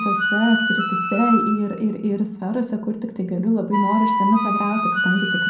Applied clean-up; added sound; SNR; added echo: none; Wind instrument, woodwind instrument; 2 dB; reverberation time 0.5 s.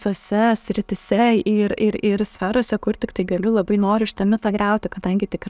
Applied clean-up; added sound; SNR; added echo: none; none; none; none.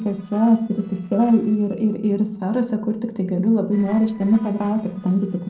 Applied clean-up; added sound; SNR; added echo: neural separator model SepFormer DNS4.